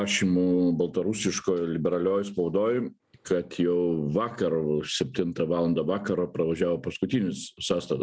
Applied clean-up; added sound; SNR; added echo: none; none; none; none.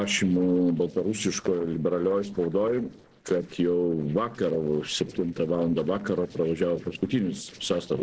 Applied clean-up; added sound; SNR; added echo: neural separator model SepFormer DNS4.